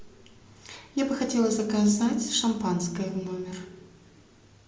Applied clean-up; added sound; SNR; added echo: none; none; none; none.